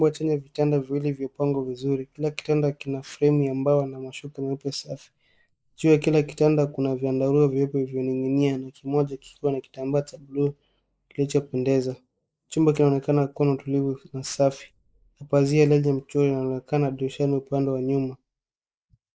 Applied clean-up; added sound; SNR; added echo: neural mask model Resemble Enhance denoiser.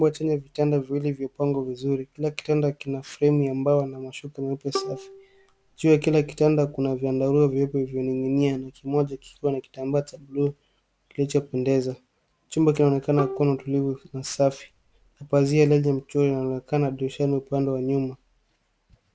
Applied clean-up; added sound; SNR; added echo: none; Bowed string instrument; 13 dB; none.